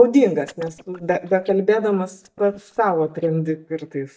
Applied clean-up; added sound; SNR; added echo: neural mask model DeepFilterNet 3.